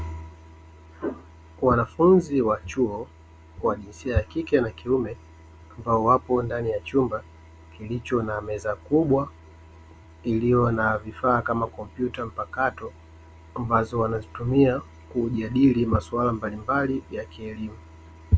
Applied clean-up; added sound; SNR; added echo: none; none; none; none.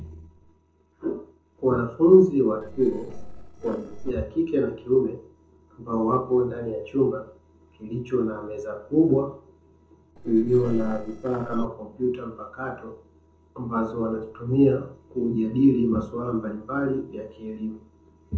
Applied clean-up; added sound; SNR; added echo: neural separator model SepFormer DNS4.